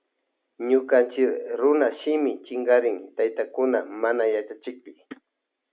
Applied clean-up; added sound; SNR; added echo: none; none; none; none.